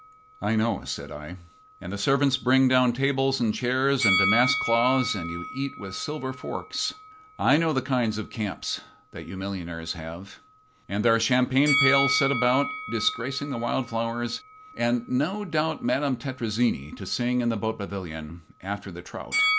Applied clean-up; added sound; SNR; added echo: none; Bell; 7 dB; none.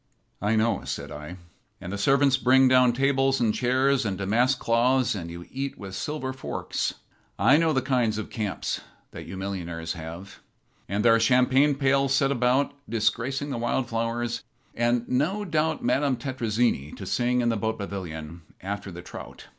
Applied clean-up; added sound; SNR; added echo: none; none; none; none.